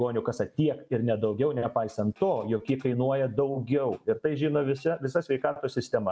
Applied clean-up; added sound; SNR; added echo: none; none; none; none.